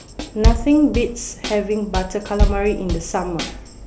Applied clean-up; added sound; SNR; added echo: none; Drum kit; 1 dB; none.